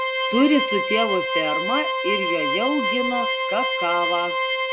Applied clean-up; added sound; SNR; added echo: none; Organ; -3 dB; none.